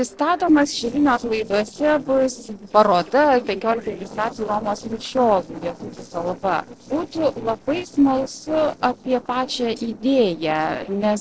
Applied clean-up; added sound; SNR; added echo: neural separator model SepFormer DNS4.